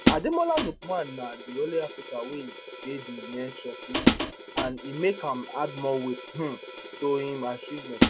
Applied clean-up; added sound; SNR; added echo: none; Hi-hat; -2 dB; none.